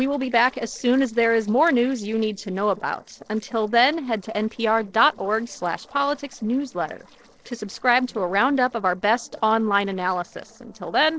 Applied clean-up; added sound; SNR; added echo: neural separator model SepFormer DNS4.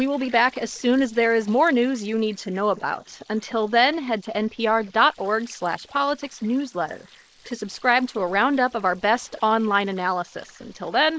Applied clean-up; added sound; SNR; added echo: neural mask model Resemble Enhance denoiser.